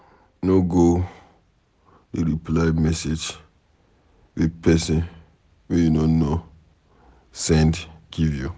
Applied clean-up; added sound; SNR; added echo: none; none; none; none.